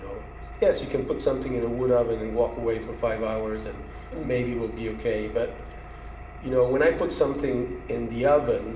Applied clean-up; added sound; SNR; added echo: none; Engine; 13 dB; reverberation time 0.9 s.